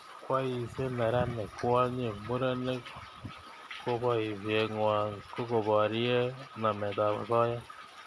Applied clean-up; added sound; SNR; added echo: none; none; none; none.